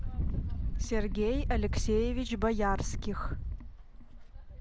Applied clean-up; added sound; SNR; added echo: none; Wind; -1 dB; none.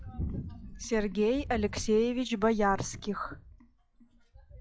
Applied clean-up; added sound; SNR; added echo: classical method log-MMSE.